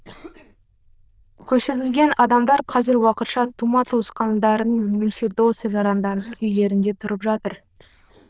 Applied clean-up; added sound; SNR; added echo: neural diffusion model UNIVERSE++.